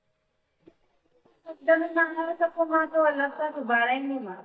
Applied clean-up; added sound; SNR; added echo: neural mask model DeepFilterNet 3.